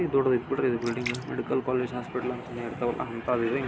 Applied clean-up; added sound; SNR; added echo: none; Splash, splatter; 15 dB; none.